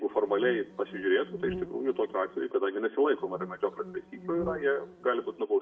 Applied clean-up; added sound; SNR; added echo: none; Insect; 14 dB; reverberation time 0.4 s.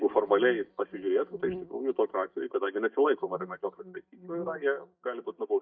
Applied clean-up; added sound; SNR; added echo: neural mask model DeepFilterNet 3.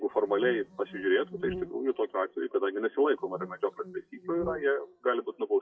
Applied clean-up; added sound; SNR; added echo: classical method WPE with log-MMSE.